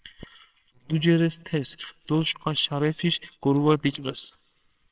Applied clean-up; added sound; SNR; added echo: neural separator model SepFormer WHAMR!.